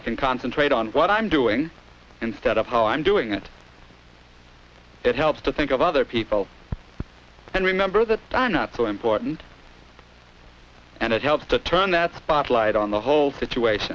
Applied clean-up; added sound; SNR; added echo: none; none; none; none.